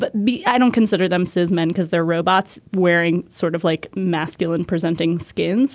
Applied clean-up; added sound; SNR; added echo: none; none; none; none.